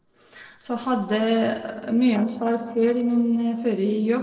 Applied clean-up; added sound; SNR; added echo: neural separator model SepFormer DNS4.